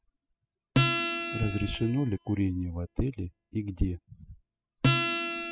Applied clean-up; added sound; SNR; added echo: classical method spectral subtraction.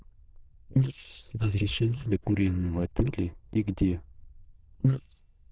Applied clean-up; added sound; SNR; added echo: neural diffusion model UNIVERSE++.